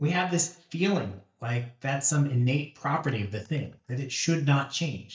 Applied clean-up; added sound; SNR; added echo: neural mask model DeepFilterNet 3.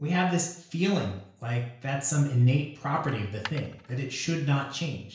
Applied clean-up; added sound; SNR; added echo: none; Coin (dropping); 17 dB; reverberation time 0.5 s.